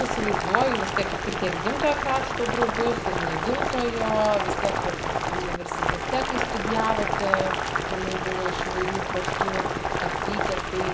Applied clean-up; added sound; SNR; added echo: none; Boiling; -2 dB; none.